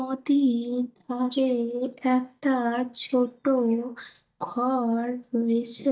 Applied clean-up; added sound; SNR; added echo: neural mask model DeepFilterNet 3.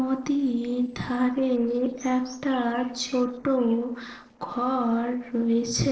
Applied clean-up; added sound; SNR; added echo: neural separator model SepFormer DNS4.